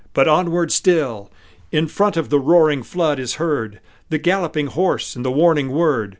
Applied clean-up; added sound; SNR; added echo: none; none; none; none.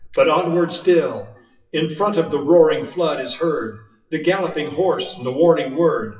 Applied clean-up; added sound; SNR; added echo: classical method WPE with log-MMSE.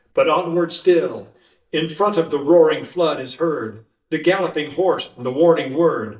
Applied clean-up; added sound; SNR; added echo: neural mask model DeepFilterNet 3.